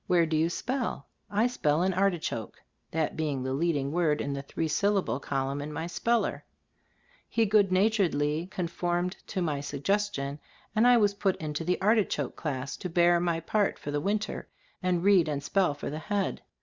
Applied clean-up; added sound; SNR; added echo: none; none; none; none.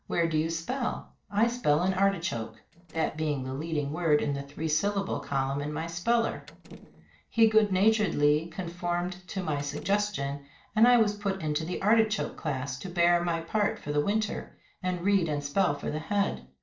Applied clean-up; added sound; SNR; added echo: neural separator model SepFormer DNS4.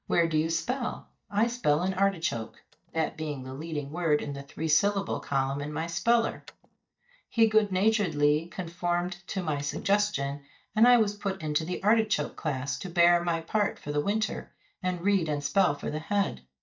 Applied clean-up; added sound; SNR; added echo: neural mask model DeepFilterNet 3.